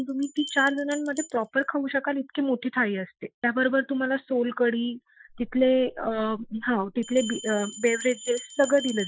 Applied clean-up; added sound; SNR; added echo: classical method Wiener filter.